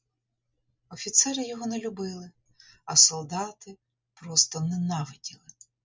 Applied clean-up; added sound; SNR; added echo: none; none; none; none.